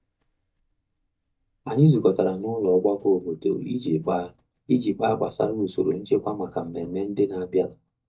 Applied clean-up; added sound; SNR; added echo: neural mask model DeepFilterNet 3.